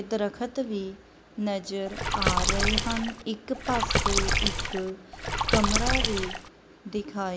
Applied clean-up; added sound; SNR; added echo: none; Water / Splash, splatter; -5 dB; none.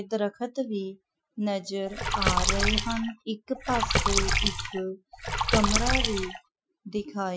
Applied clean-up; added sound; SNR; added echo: classical method Wiener filter.